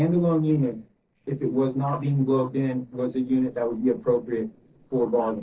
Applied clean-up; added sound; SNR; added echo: neural separator model SepFormer DNS4.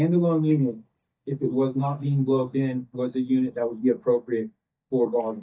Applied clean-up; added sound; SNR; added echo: neural mask model DeepFilterNet 3.